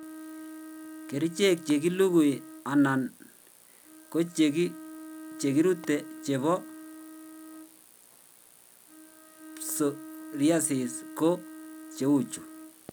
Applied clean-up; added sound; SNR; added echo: none; Bowed string instrument; 16 dB; none.